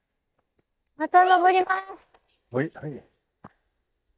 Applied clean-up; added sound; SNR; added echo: neural mask model DeepFilterNet 3.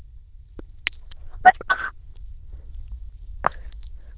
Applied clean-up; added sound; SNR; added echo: neural diffusion model UNIVERSE++.